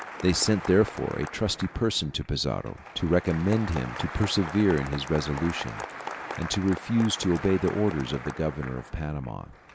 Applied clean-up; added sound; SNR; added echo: none; Applause; 12 dB; none.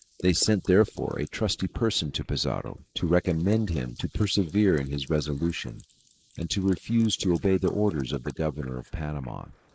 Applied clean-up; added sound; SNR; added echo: neural mask model Resemble Enhance denoiser.